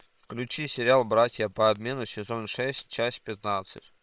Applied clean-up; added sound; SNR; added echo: neural separator model SepFormer WHAM!.